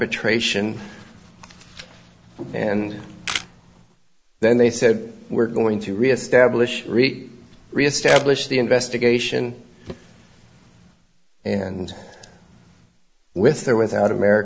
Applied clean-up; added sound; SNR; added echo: none; Camera; 11 dB; none.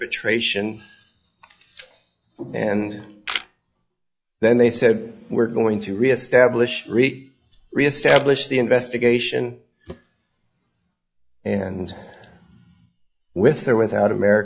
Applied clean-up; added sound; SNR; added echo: classical method log-MMSE.